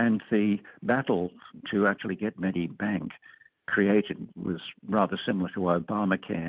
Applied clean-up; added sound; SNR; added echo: none; none; none; none.